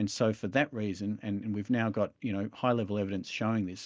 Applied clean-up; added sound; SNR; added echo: none; none; none; none.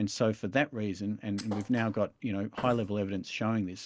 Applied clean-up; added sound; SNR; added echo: none; Thump, thud; 15 dB; none.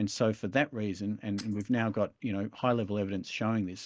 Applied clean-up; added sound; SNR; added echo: neural mask model Resemble Enhance denoiser.